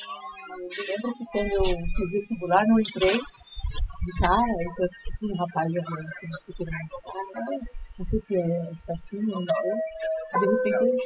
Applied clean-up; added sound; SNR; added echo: classical method spectral subtraction.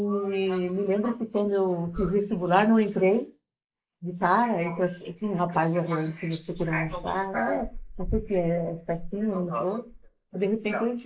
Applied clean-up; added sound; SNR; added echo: neural mask model Resemble Enhance denoiser.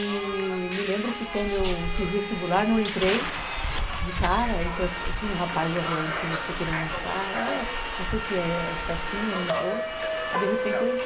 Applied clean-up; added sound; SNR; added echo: none; Subway, metro, underground; 0 dB; none.